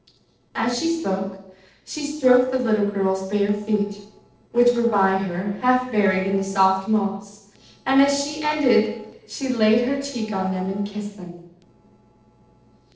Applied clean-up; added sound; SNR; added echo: neural separator model SepFormer DNS4.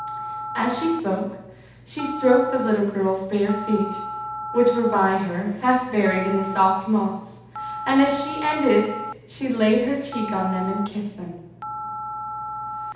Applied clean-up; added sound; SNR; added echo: none; Telephone; 10 dB; reverberation time 0.8 s.